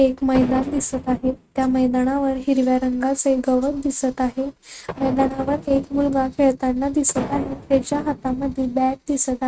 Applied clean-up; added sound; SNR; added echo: neural mask model RNNoise.